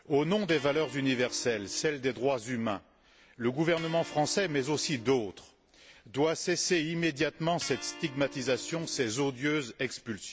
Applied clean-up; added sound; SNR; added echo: none; Electric guitar; 18 dB; none.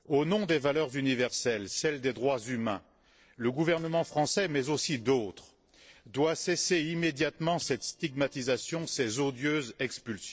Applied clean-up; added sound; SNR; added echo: neural separator model SepFormer DNS4.